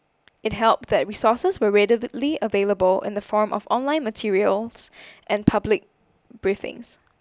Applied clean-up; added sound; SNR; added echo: none; none; none; none.